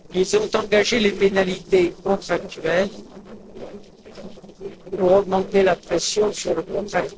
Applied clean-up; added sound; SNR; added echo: neural separator model SepFormer DNS4.